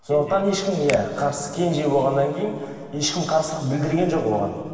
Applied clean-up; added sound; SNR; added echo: none; Finger snapping; 17 dB; reverberation time 2.6 s.